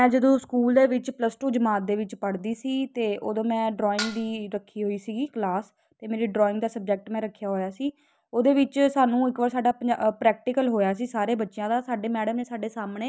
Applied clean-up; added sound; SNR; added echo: none; Dishes, pots, and pans; 11 dB; none.